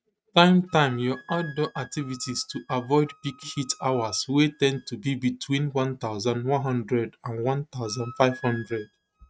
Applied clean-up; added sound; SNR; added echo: neural mask model RNNoise.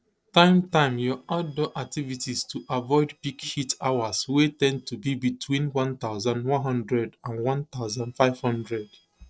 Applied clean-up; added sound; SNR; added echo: neural separator model SepFormer DNS4.